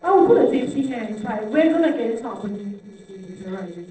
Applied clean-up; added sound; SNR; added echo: neural separator model SepFormer DNS4.